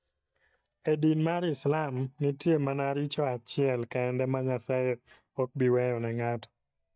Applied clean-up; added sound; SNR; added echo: neural mask model DeepFilterNet 3.